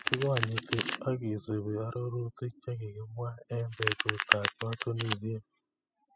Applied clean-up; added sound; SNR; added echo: classical method spectral subtraction.